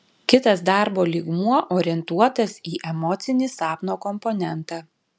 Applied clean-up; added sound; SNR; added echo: none; none; none; none.